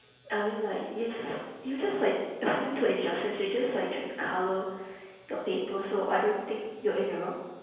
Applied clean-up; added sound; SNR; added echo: none; none; none; reverberation time 1.2 s.